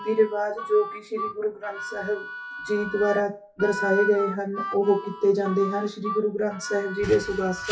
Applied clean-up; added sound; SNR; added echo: classical method WPE with log-MMSE.